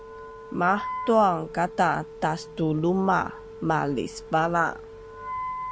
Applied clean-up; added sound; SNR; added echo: none; Wind instrument, woodwind instrument; 12 dB; none.